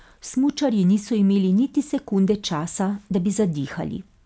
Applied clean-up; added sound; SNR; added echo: none; none; none; none.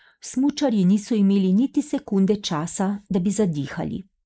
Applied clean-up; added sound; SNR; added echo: neural mask model Resemble Enhance denoiser.